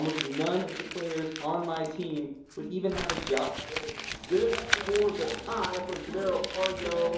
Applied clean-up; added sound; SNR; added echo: none; Crumpling, crinkling; 7 dB; reverberation time 2.8 s.